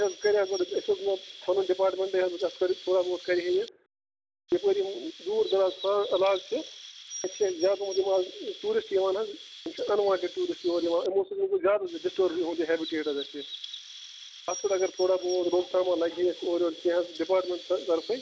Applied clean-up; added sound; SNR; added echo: none; Chirp, tweet; 16 dB; none.